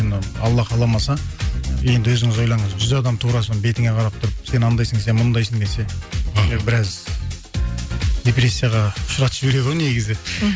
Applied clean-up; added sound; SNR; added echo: none; none; none; none.